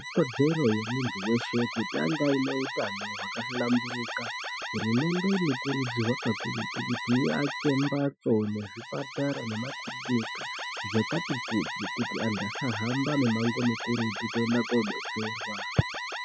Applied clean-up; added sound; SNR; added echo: classical method Wiener filter.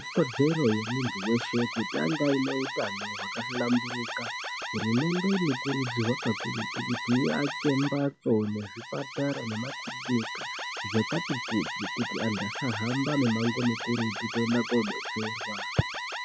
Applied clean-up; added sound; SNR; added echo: classical method log-MMSE.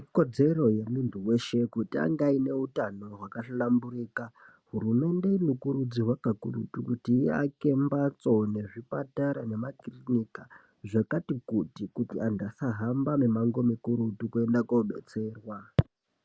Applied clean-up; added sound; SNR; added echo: none; none; none; none.